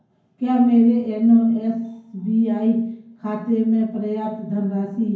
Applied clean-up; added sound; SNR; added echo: none; none; none; reverberation time 0.9 s.